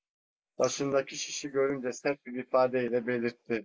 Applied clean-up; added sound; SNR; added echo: neural mask model Resemble Enhance denoiser.